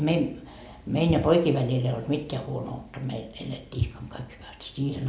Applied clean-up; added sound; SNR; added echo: none; none; none; none.